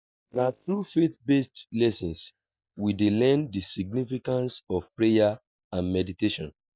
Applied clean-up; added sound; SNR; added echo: neural mask model DeepFilterNet 3.